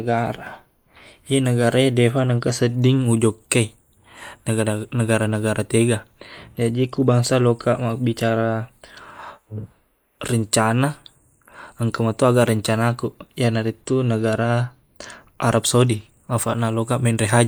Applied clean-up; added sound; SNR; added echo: neural mask model Resemble Enhance denoiser.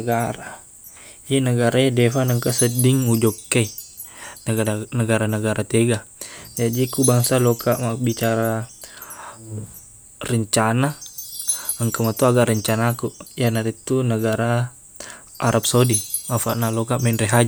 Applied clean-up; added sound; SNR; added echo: none; Wind chime; 13 dB; none.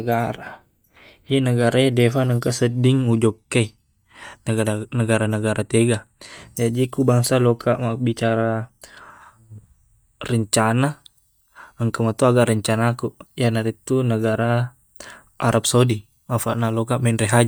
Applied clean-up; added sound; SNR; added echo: neural mask model DeepFilterNet 3.